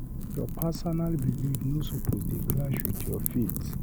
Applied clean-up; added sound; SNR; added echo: none; Wind / Fire; -1 dB; none.